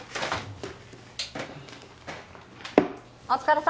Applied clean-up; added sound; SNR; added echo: none; none; none; none.